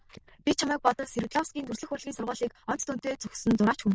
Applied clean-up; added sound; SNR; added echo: neural diffusion model UNIVERSE++.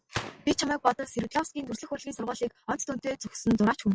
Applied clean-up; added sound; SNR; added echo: classical method log-MMSE.